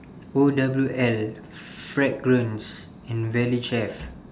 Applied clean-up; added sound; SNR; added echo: none; none; none; none.